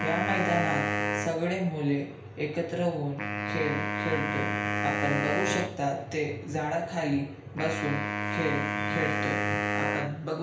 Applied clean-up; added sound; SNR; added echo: none; Wind instrument, woodwind instrument; 1 dB; reverberation time 0.5 s.